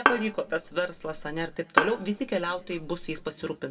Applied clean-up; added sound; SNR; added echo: none; Bowed string instrument; 0 dB; reverberation time 1.0 s.